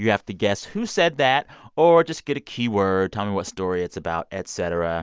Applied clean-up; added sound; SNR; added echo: none; none; none; none.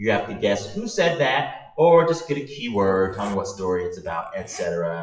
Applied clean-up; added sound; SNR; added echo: classical method WPE with log-MMSE.